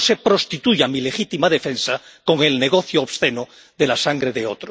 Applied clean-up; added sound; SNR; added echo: none; none; none; none.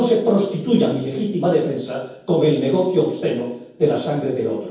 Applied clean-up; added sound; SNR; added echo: none; none; none; reverberation time 0.9 s.